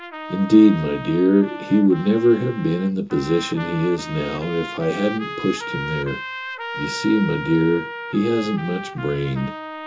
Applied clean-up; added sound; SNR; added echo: none; Trumpet; 11 dB; reverberation time 0.2 s.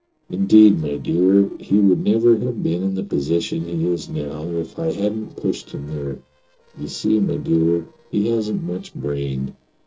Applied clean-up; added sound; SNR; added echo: neural separator model SepFormer DNS4.